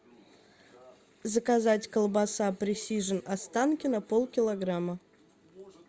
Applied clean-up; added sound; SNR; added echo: none; none; none; none.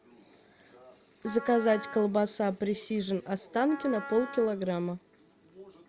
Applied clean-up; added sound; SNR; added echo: none; Wind instrument, woodwind instrument; 14 dB; none.